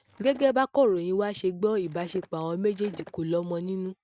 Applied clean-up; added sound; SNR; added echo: neural mask model RNNoise.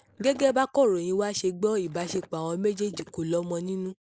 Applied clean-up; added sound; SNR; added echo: neural mask model Resemble Enhance denoiser.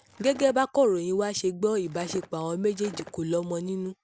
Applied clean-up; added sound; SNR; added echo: none; Skateboard; 15 dB; none.